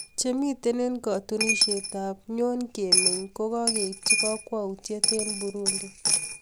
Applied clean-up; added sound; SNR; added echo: none; Coin (dropping); -1 dB; none.